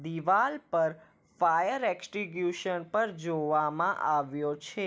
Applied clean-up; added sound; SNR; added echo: none; none; none; none.